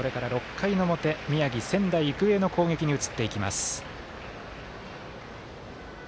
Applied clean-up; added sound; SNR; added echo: none; none; none; none.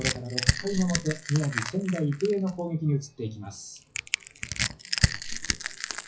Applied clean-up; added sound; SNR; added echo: classical method WPE with log-MMSE.